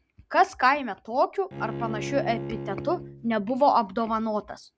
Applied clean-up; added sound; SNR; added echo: none; Bowed string instrument; 10 dB; none.